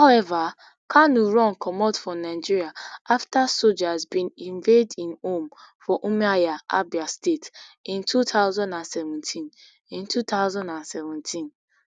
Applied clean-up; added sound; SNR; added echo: none; none; none; none.